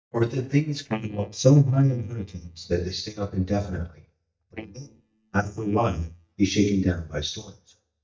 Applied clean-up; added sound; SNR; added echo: neural mask model DeepFilterNet 3.